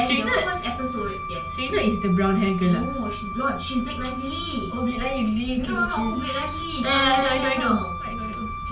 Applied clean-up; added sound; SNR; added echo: none; Wind instrument, woodwind instrument; 9 dB; reverberation time 0.3 s.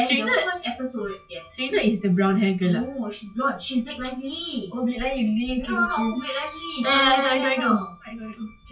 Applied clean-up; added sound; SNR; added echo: classical method WPE with log-MMSE.